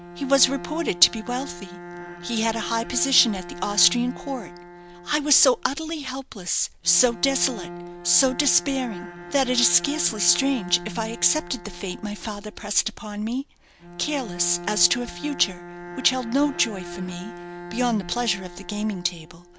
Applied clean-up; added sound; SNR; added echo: none; Bowed string instrument; 13 dB; none.